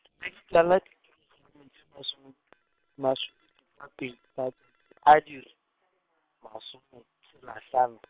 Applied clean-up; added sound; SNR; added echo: neural separator model SepFormer WHAM!.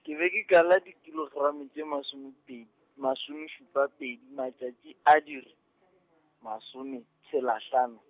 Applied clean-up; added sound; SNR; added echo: none; none; none; none.